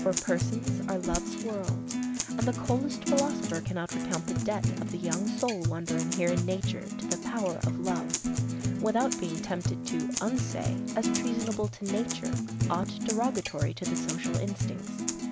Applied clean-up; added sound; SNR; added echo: none; Acoustic guitar; -2 dB; none.